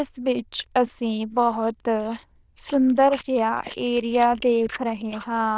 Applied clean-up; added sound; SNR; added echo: neural diffusion model UNIVERSE++.